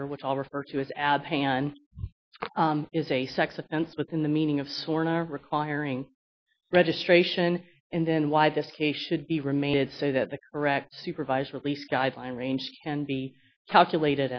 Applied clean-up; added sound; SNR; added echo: none; none; none; none.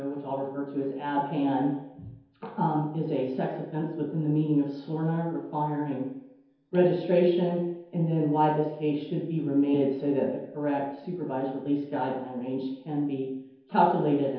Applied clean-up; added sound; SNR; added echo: none; none; none; reverberation time 0.9 s.